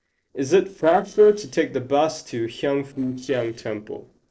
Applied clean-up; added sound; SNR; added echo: neural separator model SepFormer DNS4.